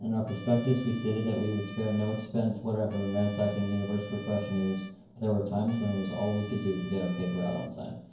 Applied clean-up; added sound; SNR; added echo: none; Trumpet; 18 dB; reverberation time 0.9 s.